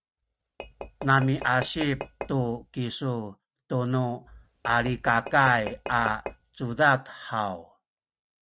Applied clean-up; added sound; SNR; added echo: neural mask model RNNoise.